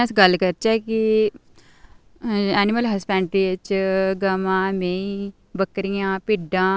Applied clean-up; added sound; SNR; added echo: none; none; none; none.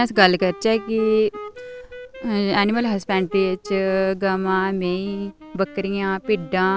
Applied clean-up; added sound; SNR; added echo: none; Wind instrument, woodwind instrument; 16 dB; none.